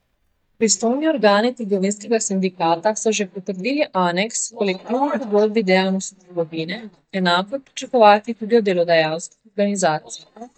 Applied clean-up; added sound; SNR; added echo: neural mask model DeepFilterNet 3.